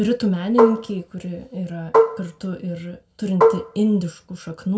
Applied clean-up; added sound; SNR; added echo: none; Marimba, xylophone; -2 dB; reverberation time 0.2 s.